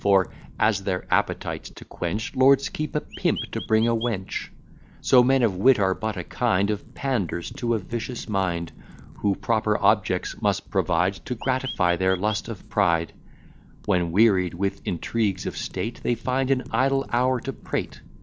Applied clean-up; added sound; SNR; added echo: none; Wind / Fire + Chirp, tweet; 17 dB; none.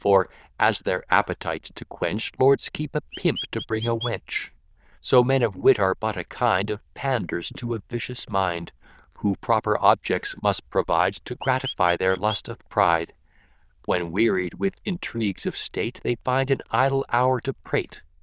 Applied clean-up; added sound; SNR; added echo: neural diffusion model UNIVERSE++.